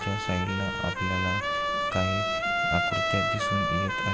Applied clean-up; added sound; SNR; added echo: none; Trumpet; -3 dB; none.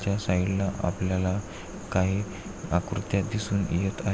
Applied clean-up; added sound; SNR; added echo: none; none; none; none.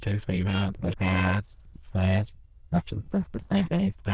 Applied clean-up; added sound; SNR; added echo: neural diffusion model UNIVERSE++.